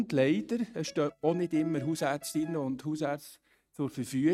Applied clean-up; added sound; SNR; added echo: neural mask model RNNoise.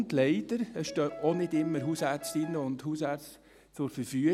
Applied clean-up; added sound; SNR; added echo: none; Piano; 14 dB; none.